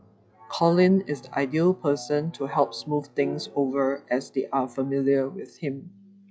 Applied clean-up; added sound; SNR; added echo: classical method log-MMSE.